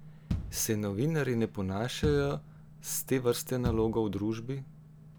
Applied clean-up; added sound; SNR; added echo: none; Bass drum; 9 dB; none.